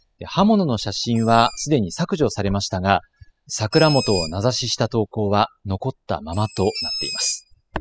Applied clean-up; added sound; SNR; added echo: classical method spectral subtraction.